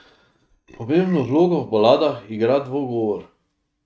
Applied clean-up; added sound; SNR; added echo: neural mask model RNNoise.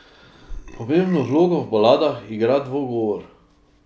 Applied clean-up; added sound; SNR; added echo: none; Burping, eructation; 17 dB; none.